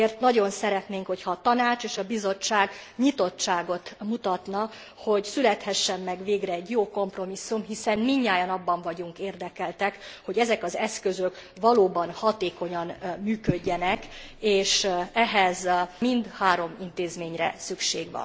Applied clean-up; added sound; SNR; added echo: none; none; none; none.